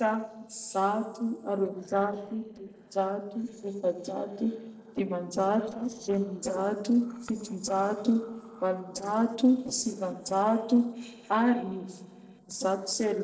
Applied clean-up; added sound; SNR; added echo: neural separator model SepFormer DNS4.